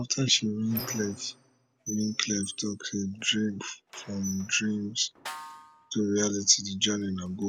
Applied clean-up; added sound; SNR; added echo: none; Squeak + Snare drum; 15 dB; none.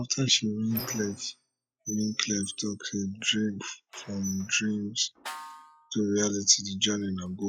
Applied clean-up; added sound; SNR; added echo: classical method log-MMSE.